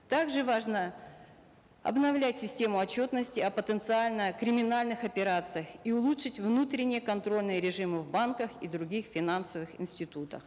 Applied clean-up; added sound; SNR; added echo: none; none; none; none.